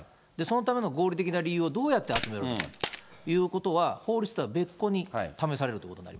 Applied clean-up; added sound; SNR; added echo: none; Crack; 9 dB; none.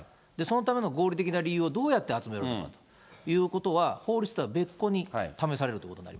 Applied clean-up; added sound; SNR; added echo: none; none; none; none.